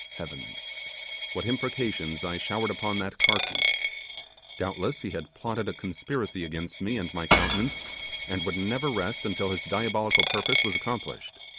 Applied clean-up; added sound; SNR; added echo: none; Shatter / Crushing + Coin (dropping); -2 dB; none.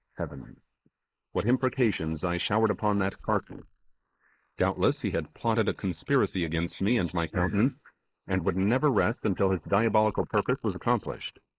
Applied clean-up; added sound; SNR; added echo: neural mask model Resemble Enhance denoiser.